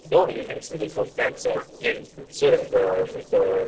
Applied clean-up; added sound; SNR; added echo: neural separator model SepFormer DNS4.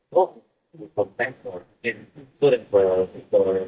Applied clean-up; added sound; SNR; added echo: neural mask model DeepFilterNet 3.